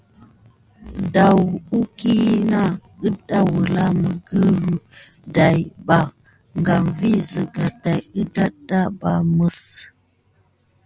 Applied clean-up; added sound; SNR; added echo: none; none; none; none.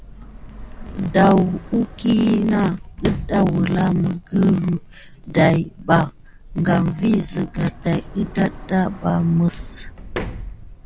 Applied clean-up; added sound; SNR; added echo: none; Sliding door; 14 dB; none.